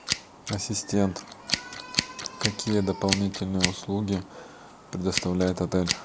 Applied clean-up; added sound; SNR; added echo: none; Scissors; 5 dB; none.